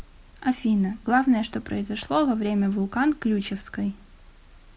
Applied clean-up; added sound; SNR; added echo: none; none; none; none.